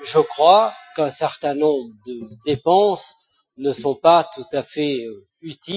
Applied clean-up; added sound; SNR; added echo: classical method Wiener filter.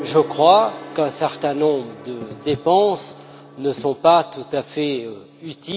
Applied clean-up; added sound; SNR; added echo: none; Gong; 18 dB; none.